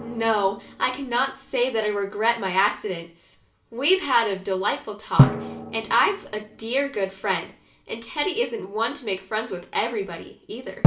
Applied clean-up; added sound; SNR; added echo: none; Drum; 2 dB; reverberation time 0.4 s.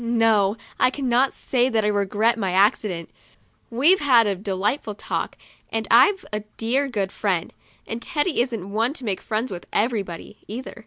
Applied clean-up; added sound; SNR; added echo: none; none; none; none.